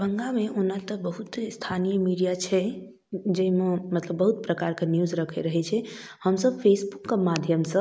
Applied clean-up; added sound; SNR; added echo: none; none; none; none.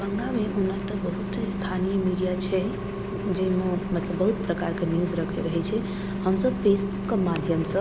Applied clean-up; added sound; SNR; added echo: none; Engine; 3 dB; none.